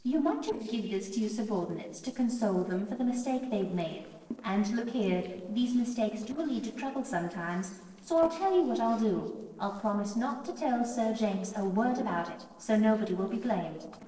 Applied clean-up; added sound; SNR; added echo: neural separator model SepFormer DNS4.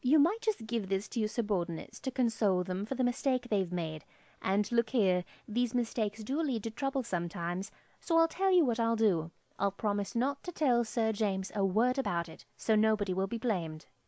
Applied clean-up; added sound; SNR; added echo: none; none; none; none.